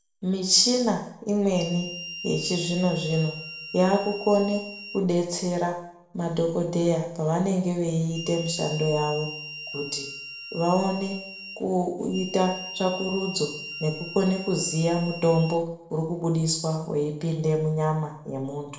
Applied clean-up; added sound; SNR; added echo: none; Harmonica; 13 dB; reverberation time 0.7 s.